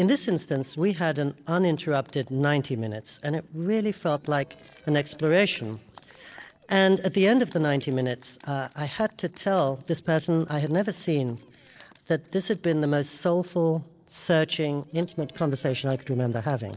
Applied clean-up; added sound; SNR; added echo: neural separator model SepFormer DNS4.